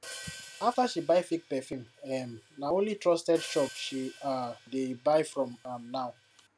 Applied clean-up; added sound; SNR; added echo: none; Hi-hat; 17 dB; none.